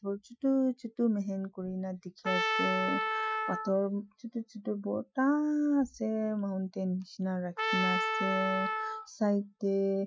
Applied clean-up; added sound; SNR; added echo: classical method Wiener filter.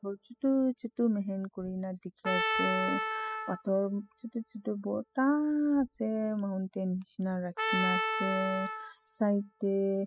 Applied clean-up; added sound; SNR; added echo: classical method spectral subtraction.